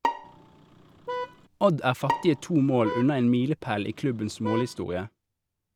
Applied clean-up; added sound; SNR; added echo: none; Bowed string instrument + Vehicle horn, car horn, honking; 8 dB; none.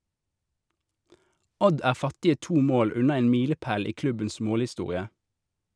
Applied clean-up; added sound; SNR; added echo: none; none; none; none.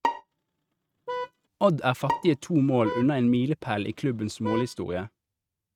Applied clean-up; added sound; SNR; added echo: neural mask model RNNoise.